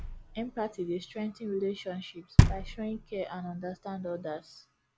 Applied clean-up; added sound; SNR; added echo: none; Knock; -5 dB; none.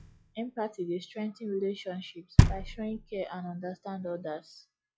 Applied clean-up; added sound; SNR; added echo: classical method log-MMSE.